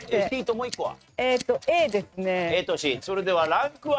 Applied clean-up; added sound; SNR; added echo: neural mask model RNNoise.